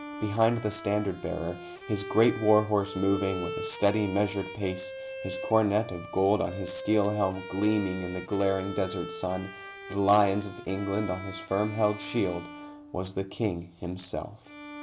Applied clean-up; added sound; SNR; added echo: none; Bowed string instrument; 12 dB; none.